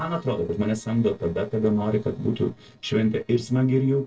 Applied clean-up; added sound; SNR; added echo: neural separator model SepFormer DNS4.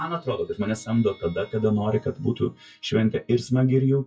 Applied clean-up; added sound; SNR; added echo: classical method WPE with log-MMSE.